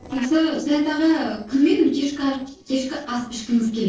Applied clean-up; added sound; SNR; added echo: neural separator model SepFormer DNS4.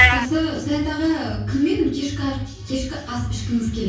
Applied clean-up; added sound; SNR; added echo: none; Meow; 4 dB; reverberation time 0.6 s.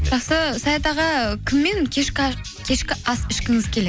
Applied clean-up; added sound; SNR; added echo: none; none; none; none.